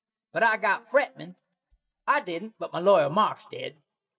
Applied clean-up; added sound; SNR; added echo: neural mask model DeepFilterNet 3.